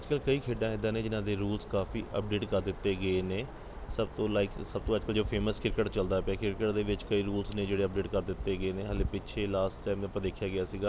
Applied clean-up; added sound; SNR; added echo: none; Cricket; 10 dB; none.